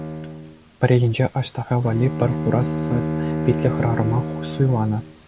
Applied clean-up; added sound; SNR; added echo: none; Bowed string instrument; 5 dB; none.